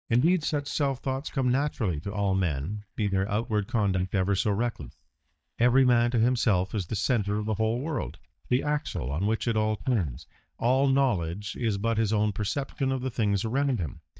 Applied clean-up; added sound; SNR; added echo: neural mask model DeepFilterNet 3.